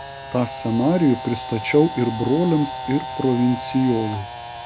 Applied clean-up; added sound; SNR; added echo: none; Camera; 11 dB; none.